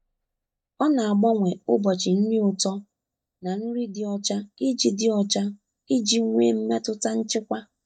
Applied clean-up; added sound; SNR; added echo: neural mask model DeepFilterNet 3.